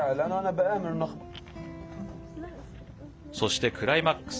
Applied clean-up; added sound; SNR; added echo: none; none; none; none.